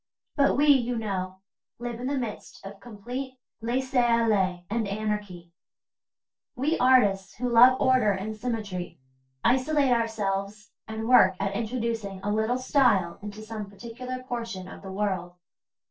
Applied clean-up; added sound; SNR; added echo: neural separator model SepFormer DNS4.